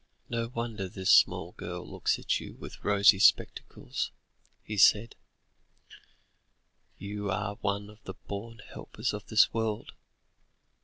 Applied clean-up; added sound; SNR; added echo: none; none; none; none.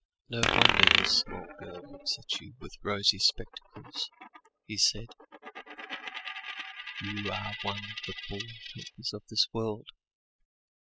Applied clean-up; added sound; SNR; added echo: classical method spectral subtraction.